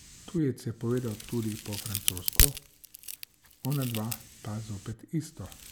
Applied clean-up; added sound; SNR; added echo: none; Crack; -1 dB; none.